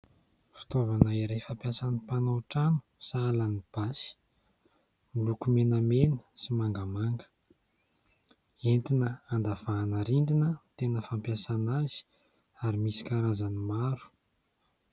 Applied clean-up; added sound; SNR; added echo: none; none; none; none.